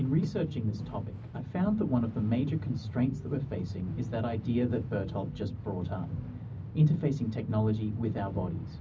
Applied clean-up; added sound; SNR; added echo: none; Train; 8 dB; reverberation time 0.4 s.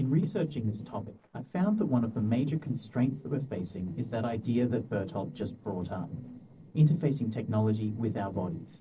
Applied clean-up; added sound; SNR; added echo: neural separator model SepFormer DNS4.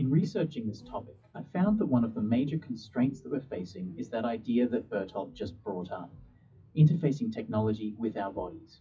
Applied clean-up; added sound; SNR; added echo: classical method WPE with log-MMSE.